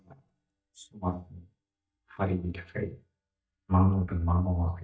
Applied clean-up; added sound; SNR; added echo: neural mask model DeepFilterNet 3.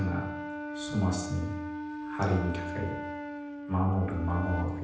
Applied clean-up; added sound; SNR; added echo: none; Wind instrument, woodwind instrument; 6 dB; reverberation time 0.9 s.